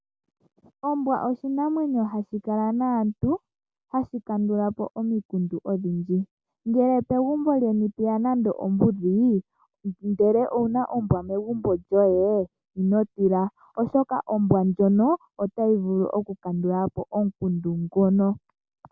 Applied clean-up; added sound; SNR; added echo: none; none; none; none.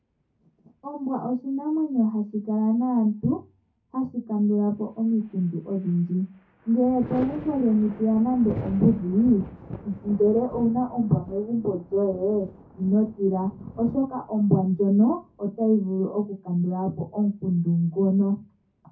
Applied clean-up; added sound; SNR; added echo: none; Thunder; 18 dB; reverberation time 0.3 s.